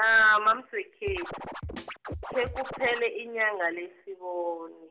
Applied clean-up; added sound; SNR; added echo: none; Scratching (performance technique); 10 dB; none.